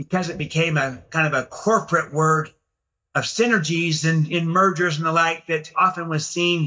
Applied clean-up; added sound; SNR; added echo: neural mask model DeepFilterNet 3.